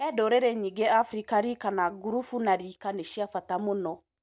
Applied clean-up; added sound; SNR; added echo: none; none; none; none.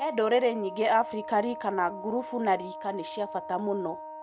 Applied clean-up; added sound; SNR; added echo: none; Wind instrument, woodwind instrument; 11 dB; none.